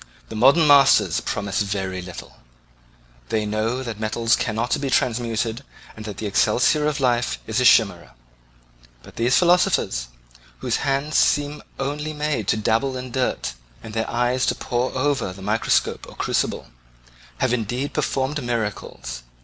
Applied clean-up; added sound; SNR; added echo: none; none; none; none.